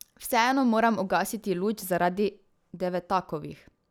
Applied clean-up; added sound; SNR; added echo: none; none; none; none.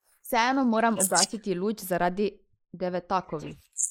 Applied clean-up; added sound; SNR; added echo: neural mask model Resemble Enhance denoiser.